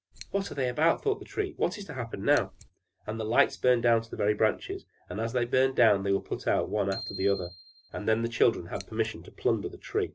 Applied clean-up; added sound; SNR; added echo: none; Bicycle bell + Scissors; 18 dB; none.